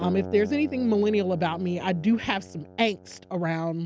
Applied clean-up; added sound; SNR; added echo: none; Keyboard (musical); 15 dB; none.